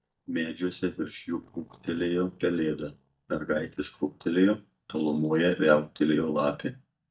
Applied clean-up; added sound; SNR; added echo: neural mask model DeepFilterNet 3.